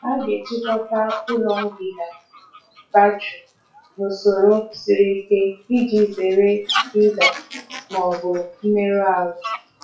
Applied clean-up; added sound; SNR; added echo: classical method WPE with log-MMSE.